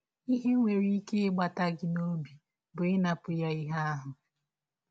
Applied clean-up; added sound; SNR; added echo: none; none; none; none.